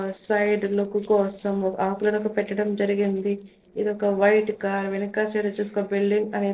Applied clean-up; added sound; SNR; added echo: neural separator model SepFormer DNS4.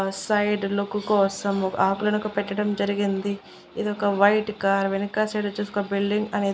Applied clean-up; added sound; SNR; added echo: none; none; none; none.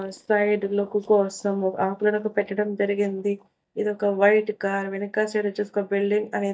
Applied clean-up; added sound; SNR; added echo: neural mask model DeepFilterNet 3.